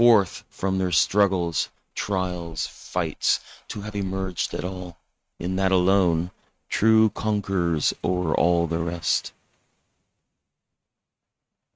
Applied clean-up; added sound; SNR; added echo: neural mask model RNNoise.